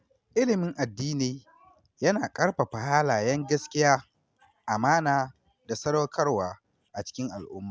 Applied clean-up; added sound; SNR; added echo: none; none; none; none.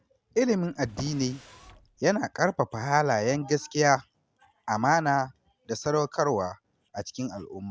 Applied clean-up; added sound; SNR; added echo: none; Drawer open or close; 19 dB; none.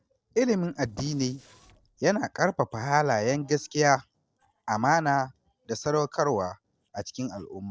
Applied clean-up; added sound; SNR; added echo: neural separator model SepFormer DNS4.